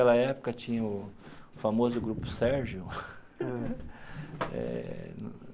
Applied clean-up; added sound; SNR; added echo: none; Zipper (clothing); 13 dB; none.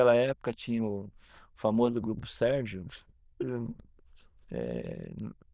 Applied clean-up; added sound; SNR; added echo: neural diffusion model UNIVERSE++.